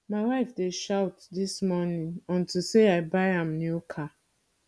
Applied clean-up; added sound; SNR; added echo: none; none; none; none.